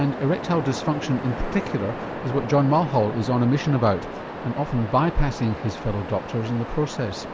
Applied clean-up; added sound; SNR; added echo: none; Waves, surf; 9 dB; none.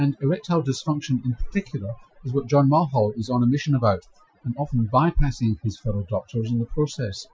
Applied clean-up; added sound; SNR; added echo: classical method Wiener filter.